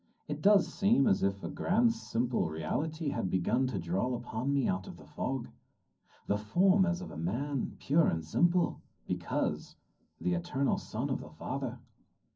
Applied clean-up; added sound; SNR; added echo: none; none; none; reverberation time 0.4 s.